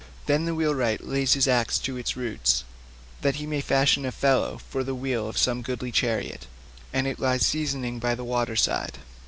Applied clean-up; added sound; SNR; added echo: none; none; none; none.